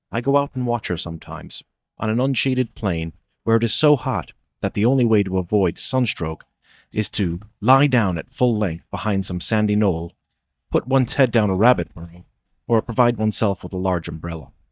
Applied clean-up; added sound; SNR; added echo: neural mask model DeepFilterNet 3.